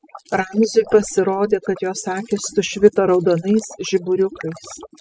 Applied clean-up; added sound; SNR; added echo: classical method spectral subtraction.